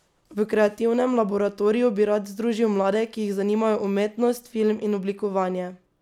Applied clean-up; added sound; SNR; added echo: none; none; none; none.